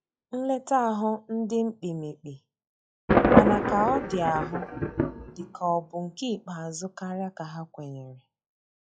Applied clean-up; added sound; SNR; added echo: classical method log-MMSE.